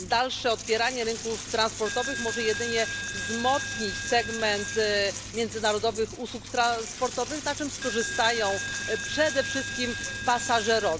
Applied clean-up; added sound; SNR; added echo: none; Coin (dropping); 6 dB; none.